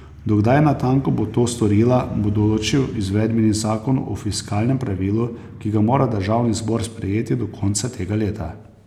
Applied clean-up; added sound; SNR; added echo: none; none; none; none.